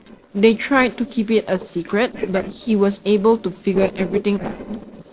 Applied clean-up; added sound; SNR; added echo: neural separator model SepFormer DNS4.